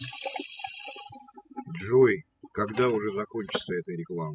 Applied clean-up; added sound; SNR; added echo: classical method spectral subtraction.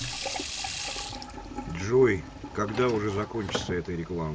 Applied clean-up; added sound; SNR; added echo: none; Sink (filling or washing) / Water tap, faucet; 7 dB; none.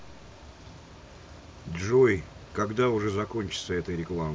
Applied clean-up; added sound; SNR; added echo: none; none; none; none.